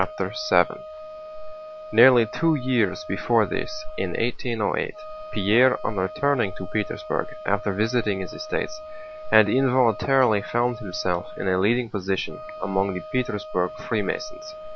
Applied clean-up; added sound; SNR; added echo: none; Wind instrument, woodwind instrument; 14 dB; none.